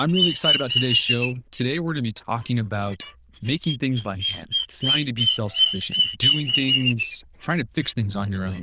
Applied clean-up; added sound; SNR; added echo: neural diffusion model UNIVERSE++.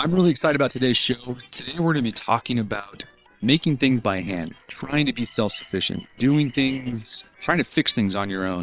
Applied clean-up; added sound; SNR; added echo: neural separator model SepFormer WHAM!.